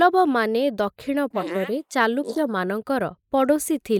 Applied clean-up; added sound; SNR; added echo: neural mask model Resemble Enhance denoiser.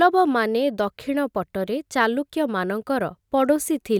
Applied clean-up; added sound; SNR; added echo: none; none; none; none.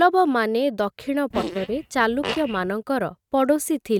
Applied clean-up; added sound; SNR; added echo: neural mask model RNNoise.